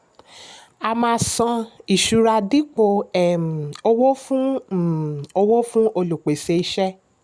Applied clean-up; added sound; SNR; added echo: none; none; none; none.